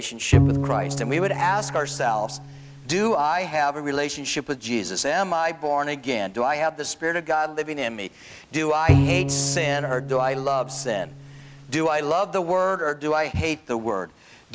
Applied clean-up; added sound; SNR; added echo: none; Bowed string instrument; 0 dB; none.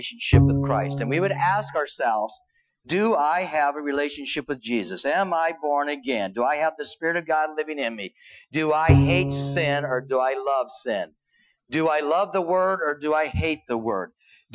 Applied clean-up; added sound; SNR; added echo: classical method Wiener filter.